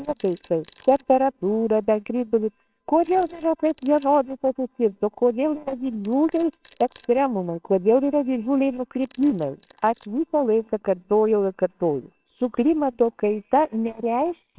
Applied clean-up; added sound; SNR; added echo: neural separator model SepFormer WHAMR!.